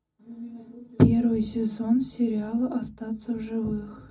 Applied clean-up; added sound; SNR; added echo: none; none; none; reverberation time 0.4 s.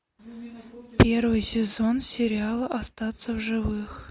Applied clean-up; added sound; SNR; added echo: none; none; none; none.